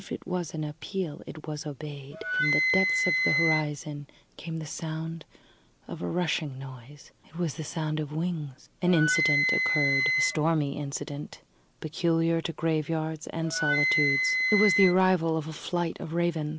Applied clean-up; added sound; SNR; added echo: none; Wind instrument, woodwind instrument; 0 dB; none.